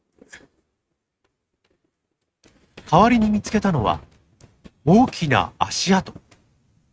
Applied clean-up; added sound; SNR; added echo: neural mask model RNNoise.